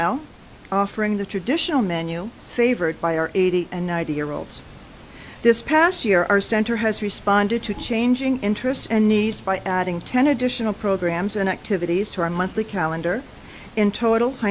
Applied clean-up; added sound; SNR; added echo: none; none; none; none.